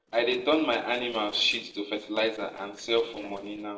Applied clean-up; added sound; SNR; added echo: neural separator model SepFormer DNS4.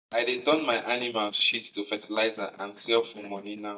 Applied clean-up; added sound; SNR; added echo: neural mask model DeepFilterNet 3.